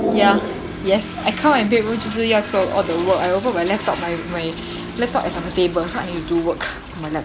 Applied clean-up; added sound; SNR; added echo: none; Toilet flush; 9 dB; none.